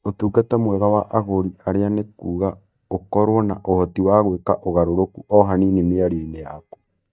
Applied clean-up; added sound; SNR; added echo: neural mask model DeepFilterNet 3.